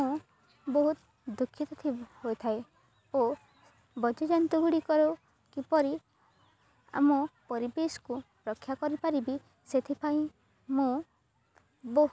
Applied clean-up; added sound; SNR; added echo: none; none; none; none.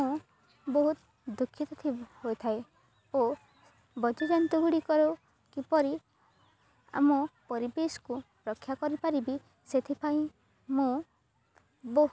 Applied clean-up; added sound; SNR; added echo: none; Piano; 17 dB; none.